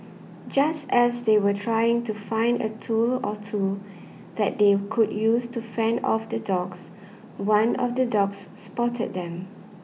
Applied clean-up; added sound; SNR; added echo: none; none; none; none.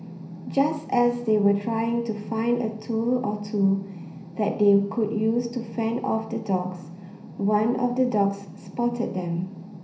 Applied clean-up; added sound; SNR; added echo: none; none; none; reverberation time 0.5 s.